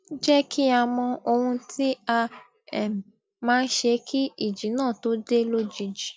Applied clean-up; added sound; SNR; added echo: none; none; none; none.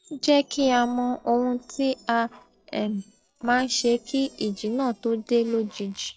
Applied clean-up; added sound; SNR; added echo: neural separator model SepFormer DNS4.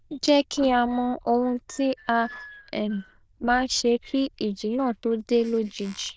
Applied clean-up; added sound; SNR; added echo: neural diffusion model UNIVERSE++.